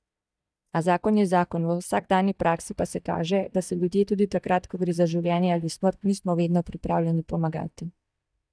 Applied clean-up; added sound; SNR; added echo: neural mask model DeepFilterNet 3.